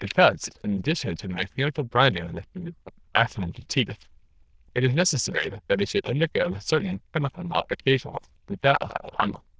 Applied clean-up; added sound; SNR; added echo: neural diffusion model UNIVERSE++.